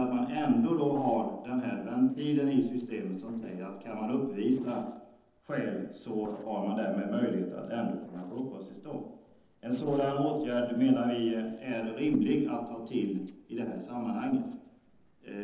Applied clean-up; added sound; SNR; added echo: neural separator model SepFormer DNS4.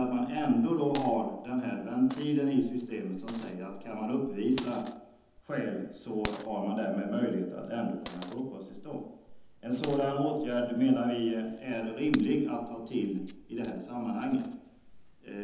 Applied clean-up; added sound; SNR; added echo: none; Coin (dropping); 12 dB; reverberation time 0.9 s.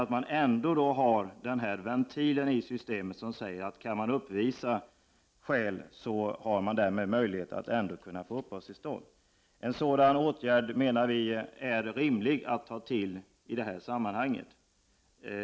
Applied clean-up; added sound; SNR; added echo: none; none; none; none.